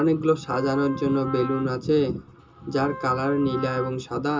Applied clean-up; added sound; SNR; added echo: none; Wind instrument, woodwind instrument; 13 dB; reverberation time 0.2 s.